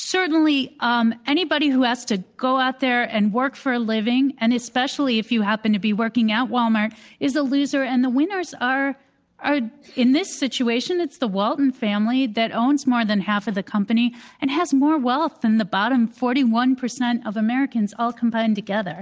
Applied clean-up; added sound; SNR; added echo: none; none; none; none.